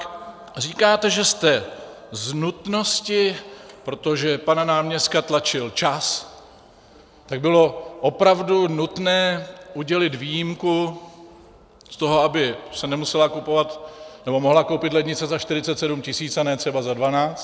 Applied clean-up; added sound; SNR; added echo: none; none; none; none.